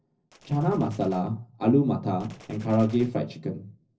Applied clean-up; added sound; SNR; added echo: neural separator model SepFormer DNS4.